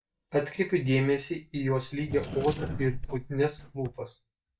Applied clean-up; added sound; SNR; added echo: neural mask model DeepFilterNet 3.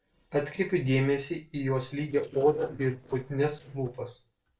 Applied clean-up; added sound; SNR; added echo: neural separator model SepFormer DNS4.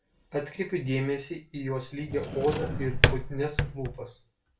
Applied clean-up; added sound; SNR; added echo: none; Drawer open or close; -2 dB; reverberation time 0.2 s.